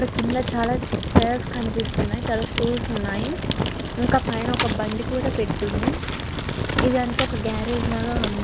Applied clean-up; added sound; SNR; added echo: none; Fire; -1 dB; none.